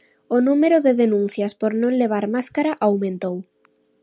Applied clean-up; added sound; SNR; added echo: none; none; none; none.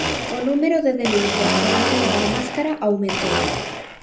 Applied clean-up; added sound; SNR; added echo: none; Domestic sounds, home sounds; 1 dB; reverberation time 0.5 s.